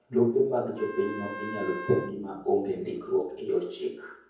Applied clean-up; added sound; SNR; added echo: none; Wind instrument, woodwind instrument; 11 dB; reverberation time 0.9 s.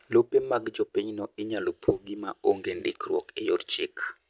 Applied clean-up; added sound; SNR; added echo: none; none; none; none.